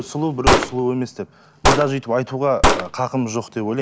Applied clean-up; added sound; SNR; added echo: none; Gunshot, gunfire; -1 dB; none.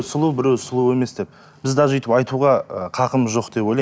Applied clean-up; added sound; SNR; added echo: none; none; none; none.